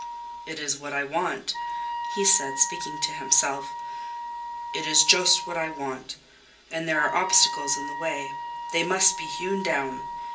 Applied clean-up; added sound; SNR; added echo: none; Wind instrument, woodwind instrument; 7 dB; reverberation time 0.3 s.